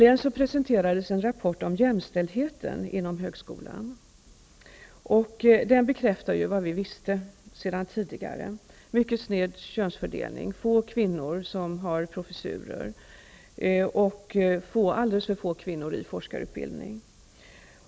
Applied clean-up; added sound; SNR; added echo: none; none; none; none.